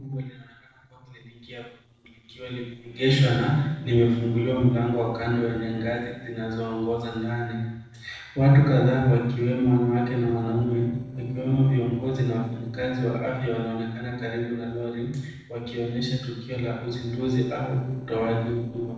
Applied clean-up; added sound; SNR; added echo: neural separator model SepFormer DNS4.